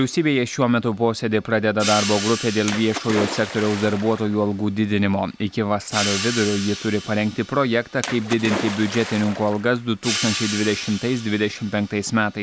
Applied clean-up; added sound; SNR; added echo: none; Splash, splatter + Hi-hat; 10 dB; none.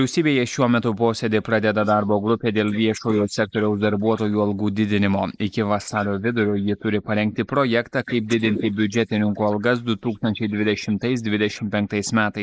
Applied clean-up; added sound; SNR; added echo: neural mask model Resemble Enhance denoiser.